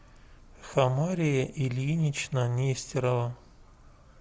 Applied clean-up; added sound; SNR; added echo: none; none; none; none.